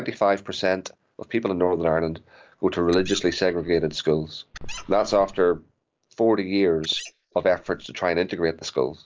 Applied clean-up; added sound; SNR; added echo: neural mask model Resemble Enhance denoiser.